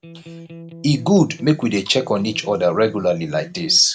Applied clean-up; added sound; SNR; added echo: none; Electric guitar; 17 dB; none.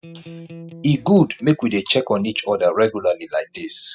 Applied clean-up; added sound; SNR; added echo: classical method spectral subtraction.